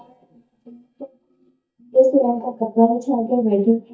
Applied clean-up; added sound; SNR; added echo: neural mask model DeepFilterNet 3.